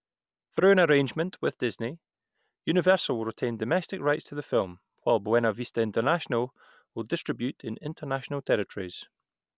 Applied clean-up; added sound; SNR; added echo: none; none; none; none.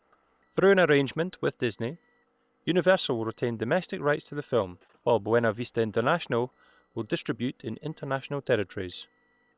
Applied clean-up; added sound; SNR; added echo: neural separator model SepFormer WHAM!.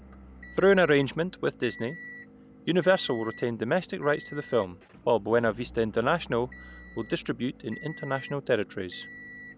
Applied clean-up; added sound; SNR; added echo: none; Motor vehicle (road) / Engine; 18 dB; none.